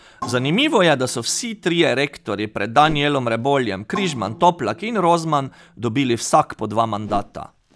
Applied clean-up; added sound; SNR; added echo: none; Whoosh, swoosh, swish + Percussion; 17 dB; none.